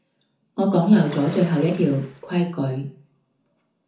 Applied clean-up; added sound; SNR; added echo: none; Ocean; 20 dB; reverberation time 0.7 s.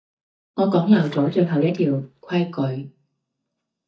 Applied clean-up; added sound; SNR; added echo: neural mask model DeepFilterNet 3.